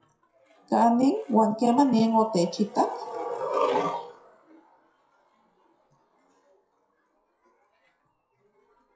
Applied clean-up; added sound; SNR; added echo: classical method WPE with log-MMSE.